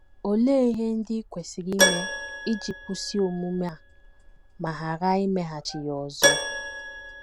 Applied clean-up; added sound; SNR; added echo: none; Keyboard (musical); 2 dB; none.